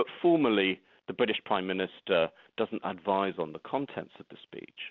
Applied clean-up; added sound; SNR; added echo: none; none; none; none.